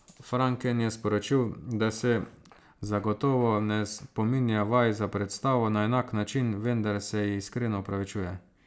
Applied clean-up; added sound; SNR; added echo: none; none; none; none.